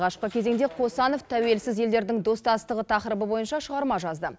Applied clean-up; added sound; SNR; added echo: none; none; none; none.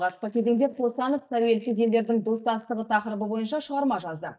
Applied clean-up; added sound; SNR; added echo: neural mask model DeepFilterNet 3.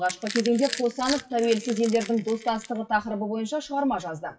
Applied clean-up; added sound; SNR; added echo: classical method WPE with log-MMSE.